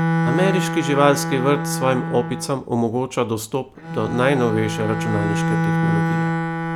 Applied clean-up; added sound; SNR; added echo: none; Bowed string instrument; 1 dB; none.